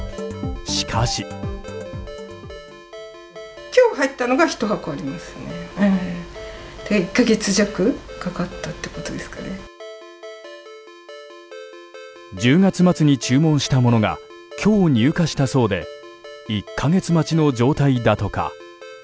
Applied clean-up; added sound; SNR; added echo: none; Ringtone; 17 dB; none.